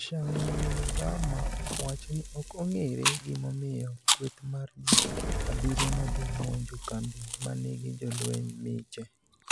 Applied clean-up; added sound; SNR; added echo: none; Fire + Chewing, mastication; -2 dB; none.